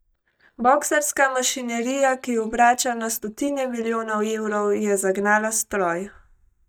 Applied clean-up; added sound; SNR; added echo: neural mask model DeepFilterNet 3.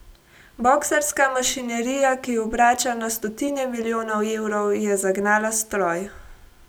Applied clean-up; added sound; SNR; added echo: none; none; none; none.